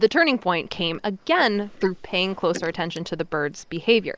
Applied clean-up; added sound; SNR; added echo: neural mask model Resemble Enhance denoiser.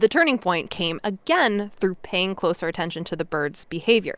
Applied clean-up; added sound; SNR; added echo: none; none; none; none.